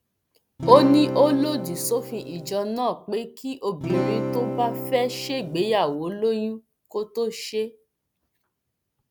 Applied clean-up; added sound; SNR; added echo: none; Acoustic guitar / Strum; 5 dB; none.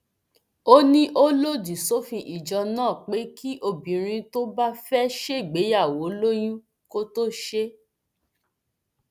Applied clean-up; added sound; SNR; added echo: none; none; none; none.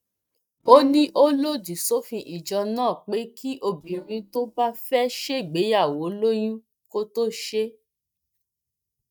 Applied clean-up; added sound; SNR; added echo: neural mask model DeepFilterNet 3.